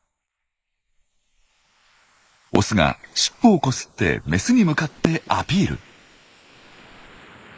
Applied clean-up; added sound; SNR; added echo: neural mask model Resemble Enhance denoiser.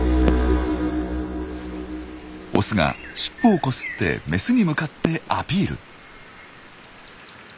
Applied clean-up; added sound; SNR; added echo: none; Fireworks; 12 dB; none.